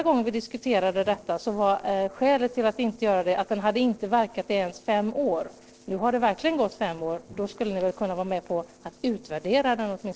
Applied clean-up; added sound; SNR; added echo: neural separator model SepFormer DNS4.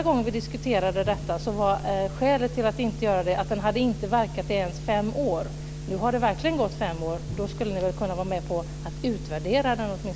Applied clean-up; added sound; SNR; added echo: none; Thump, thud; 20 dB; none.